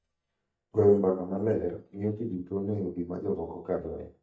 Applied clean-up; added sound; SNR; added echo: neural mask model DeepFilterNet 3.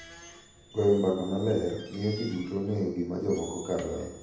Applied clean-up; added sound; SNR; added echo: none; Squeak; 19 dB; reverberation time 0.9 s.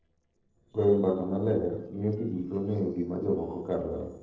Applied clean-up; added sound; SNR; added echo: neural separator model SepFormer DNS4.